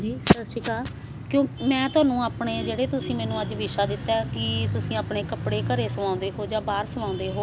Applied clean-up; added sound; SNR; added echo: none; none; none; none.